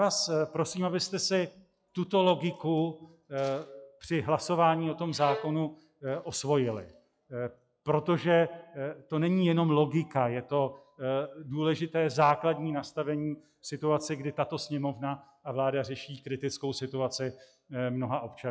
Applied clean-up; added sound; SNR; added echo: classical method log-MMSE.